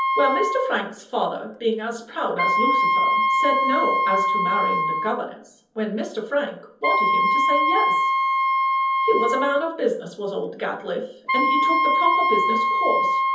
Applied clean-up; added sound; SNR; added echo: none; Wind instrument, woodwind instrument; -4 dB; reverberation time 0.7 s.